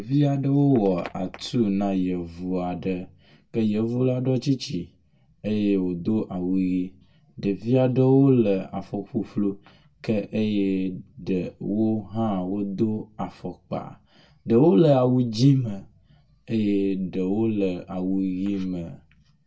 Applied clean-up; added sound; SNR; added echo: none; none; none; reverberation time 0.1 s.